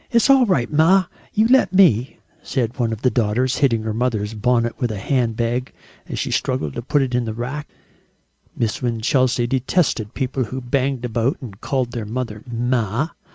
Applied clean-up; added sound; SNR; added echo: none; none; none; none.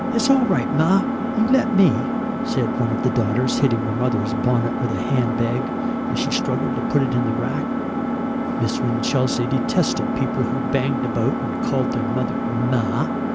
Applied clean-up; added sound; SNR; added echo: none; Engine; 0 dB; none.